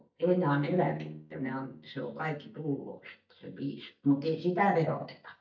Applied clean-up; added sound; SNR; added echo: neural mask model DeepFilterNet 3.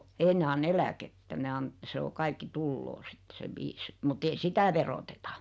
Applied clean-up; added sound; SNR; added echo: none; none; none; none.